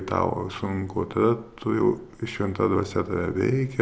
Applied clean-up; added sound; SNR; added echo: none; none; none; none.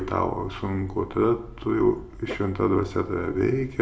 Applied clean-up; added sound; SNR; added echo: none; Dog; 17 dB; reverberation time 0.6 s.